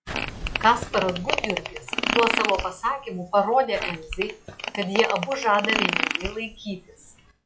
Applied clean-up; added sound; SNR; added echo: classical method log-MMSE.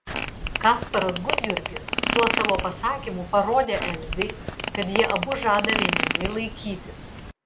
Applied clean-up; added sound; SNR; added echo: none; Fart; 2 dB; none.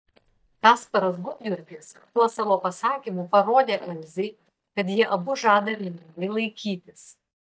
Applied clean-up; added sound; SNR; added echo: neural mask model DeepFilterNet 3.